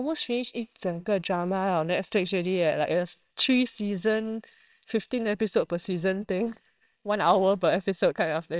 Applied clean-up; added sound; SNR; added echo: neural separator model SepFormer WHAMR!.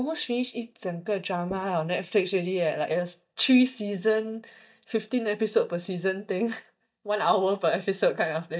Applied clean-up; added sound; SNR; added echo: neural mask model DeepFilterNet 3.